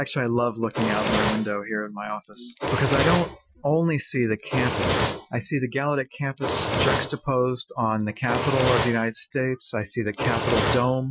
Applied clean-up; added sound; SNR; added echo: classical method Wiener filter.